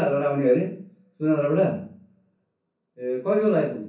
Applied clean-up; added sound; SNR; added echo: none; none; none; reverberation time 0.6 s.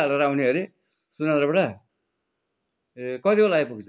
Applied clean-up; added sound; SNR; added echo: none; none; none; none.